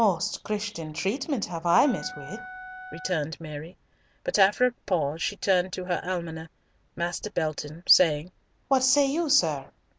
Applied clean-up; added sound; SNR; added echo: none; Wind instrument, woodwind instrument; 14 dB; none.